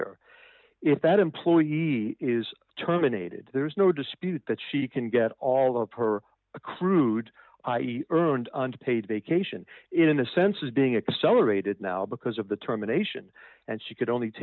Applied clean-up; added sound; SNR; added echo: none; none; none; none.